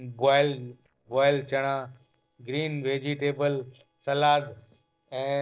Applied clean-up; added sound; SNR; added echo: neural separator model SepFormer DNS4.